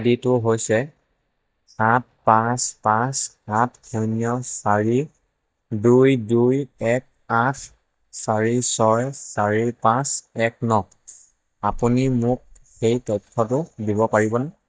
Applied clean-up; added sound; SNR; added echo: neural mask model DeepFilterNet 3.